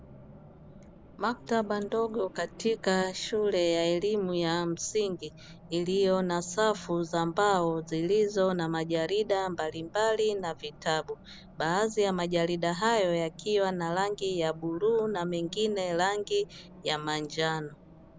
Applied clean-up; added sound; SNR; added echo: none; Race car, auto racing; 20 dB; none.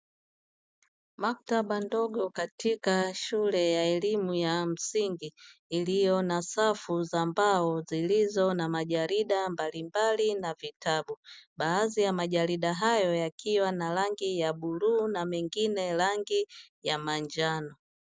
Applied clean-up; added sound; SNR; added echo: none; none; none; none.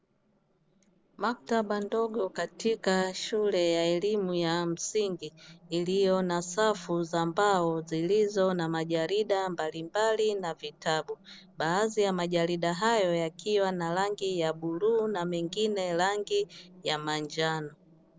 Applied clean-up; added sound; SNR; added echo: neural separator model SepFormer DNS4.